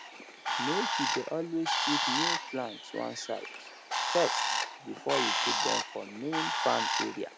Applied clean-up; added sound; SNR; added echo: none; Bird; -3 dB; none.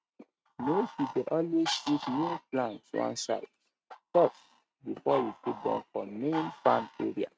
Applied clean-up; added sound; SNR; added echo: neural mask model RNNoise.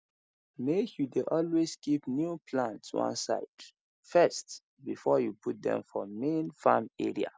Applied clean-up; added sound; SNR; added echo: none; none; none; none.